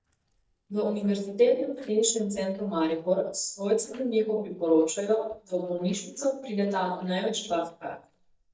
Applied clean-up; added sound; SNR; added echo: neural mask model DeepFilterNet 3.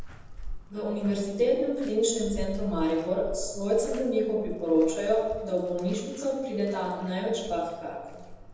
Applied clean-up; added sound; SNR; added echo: none; Bathtub (filling or washing); 12 dB; reverberation time 1.1 s.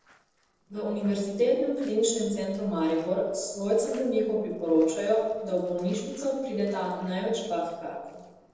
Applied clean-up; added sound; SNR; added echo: neural separator model SepFormer DNS4.